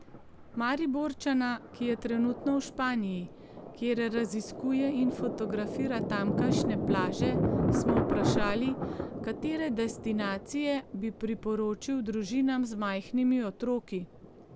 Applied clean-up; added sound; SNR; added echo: none; Thunder; 3 dB; none.